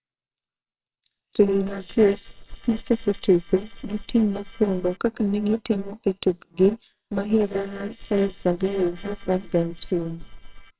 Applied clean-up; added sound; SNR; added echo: neural separator model SepFormer WHAMR!.